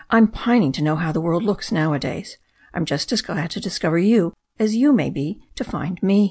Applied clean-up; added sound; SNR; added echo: none; none; none; none.